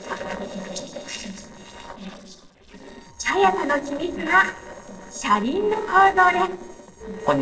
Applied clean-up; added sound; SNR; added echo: neural separator model SepFormer DNS4.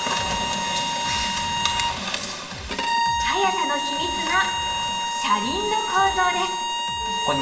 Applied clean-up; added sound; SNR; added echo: none; Bowed string instrument; 0 dB; reverberation time 1.7 s.